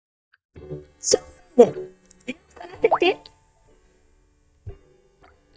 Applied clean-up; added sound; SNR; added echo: neural mask model DeepFilterNet 3.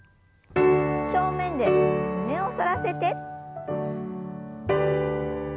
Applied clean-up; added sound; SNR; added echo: none; none; none; none.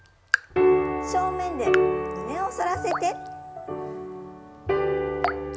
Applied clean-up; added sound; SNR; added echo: none; Raindrop / Drip; 9 dB; reverberation time 2.2 s.